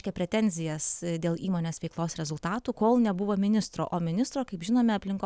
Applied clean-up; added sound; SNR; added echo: none; none; none; none.